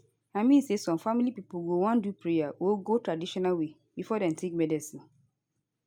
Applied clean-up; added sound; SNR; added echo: none; none; none; none.